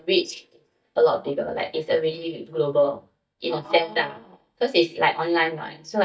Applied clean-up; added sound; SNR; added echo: neural mask model DeepFilterNet 3.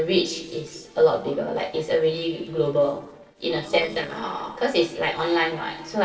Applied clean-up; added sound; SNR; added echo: neural separator model SepFormer DNS4.